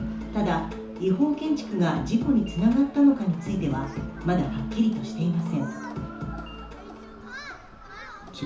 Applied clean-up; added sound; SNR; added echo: none; Human group actions; 19 dB; reverberation time 0.9 s.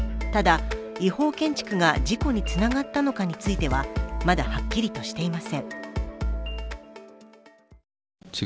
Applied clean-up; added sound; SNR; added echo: none; none; none; none.